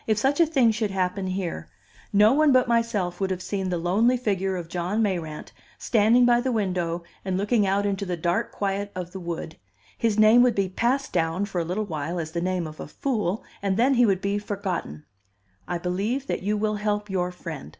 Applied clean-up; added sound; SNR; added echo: none; none; none; none.